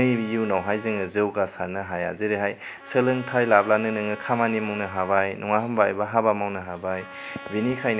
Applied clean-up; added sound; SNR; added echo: none; Trumpet; 19 dB; none.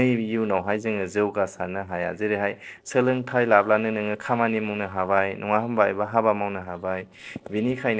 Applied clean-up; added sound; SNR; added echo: neural separator model SepFormer DNS4.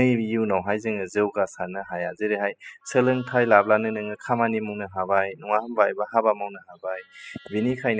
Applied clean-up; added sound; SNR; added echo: classical method spectral subtraction.